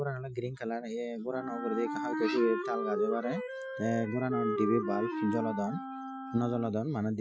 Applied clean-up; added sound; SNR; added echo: classical method Wiener filter.